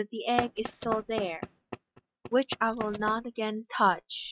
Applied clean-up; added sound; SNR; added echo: neural mask model RNNoise.